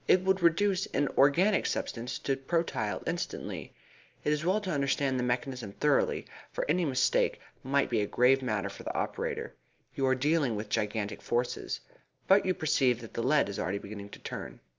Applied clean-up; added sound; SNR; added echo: none; none; none; none.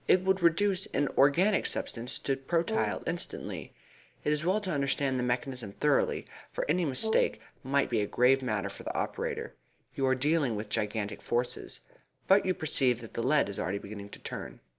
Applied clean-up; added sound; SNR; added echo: none; Brass instrument; 10 dB; none.